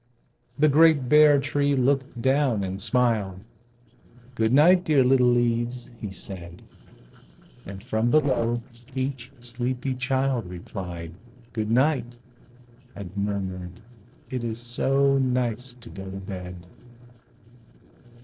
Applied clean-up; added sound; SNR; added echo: neural separator model SepFormer DNS4.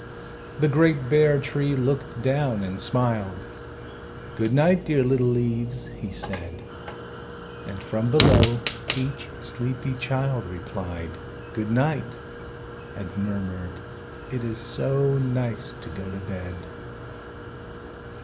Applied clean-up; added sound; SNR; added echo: none; Fire; 7 dB; reverberation time 0.8 s.